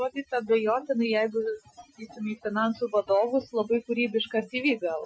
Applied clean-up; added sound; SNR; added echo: classical method Wiener filter.